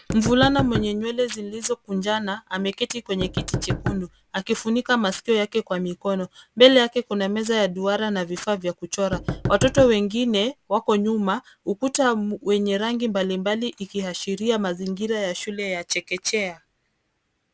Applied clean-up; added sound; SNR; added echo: none; Knock; 7 dB; none.